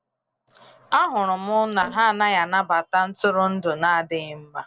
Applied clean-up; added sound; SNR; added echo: neural separator model SepFormer DNS4.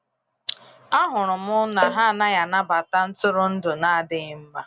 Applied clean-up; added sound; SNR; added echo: none; Cowbell; 11 dB; none.